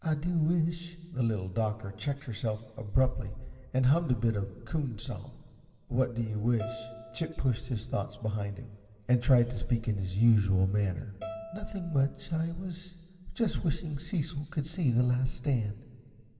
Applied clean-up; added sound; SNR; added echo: none; Bowed string instrument; 16 dB; reverberation time 1.8 s.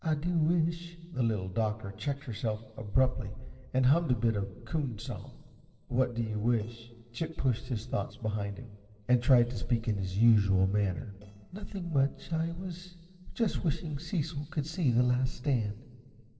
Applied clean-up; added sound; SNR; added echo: neural separator model SepFormer DNS4.